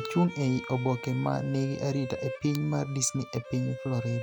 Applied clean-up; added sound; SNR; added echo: none; Bowed string instrument; 12 dB; none.